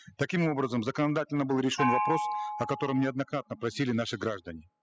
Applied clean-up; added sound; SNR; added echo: classical method spectral subtraction.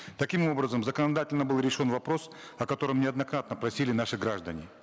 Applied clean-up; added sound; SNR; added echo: none; none; none; none.